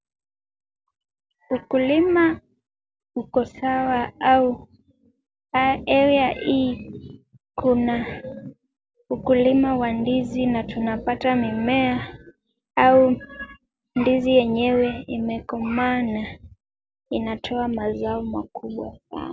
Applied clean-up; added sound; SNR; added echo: none; none; none; none.